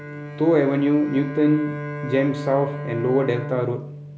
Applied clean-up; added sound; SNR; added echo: none; Bowed string instrument; 9 dB; none.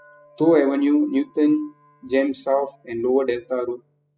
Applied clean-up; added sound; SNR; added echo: classical method spectral subtraction.